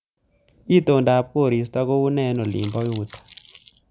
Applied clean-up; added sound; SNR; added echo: none; Crumpling, crinkling; 17 dB; none.